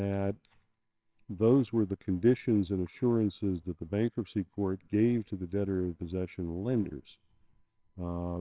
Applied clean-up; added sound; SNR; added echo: neural separator model SepFormer WHAMR!.